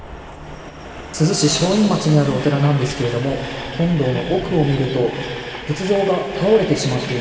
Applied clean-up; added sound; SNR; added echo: none; Train; 13 dB; reverberation time 2.4 s.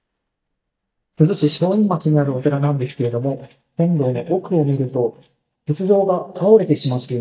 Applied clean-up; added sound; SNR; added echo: neural mask model DeepFilterNet 3.